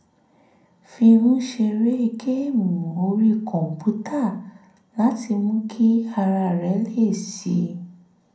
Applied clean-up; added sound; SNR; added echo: none; none; none; reverberation time 0.6 s.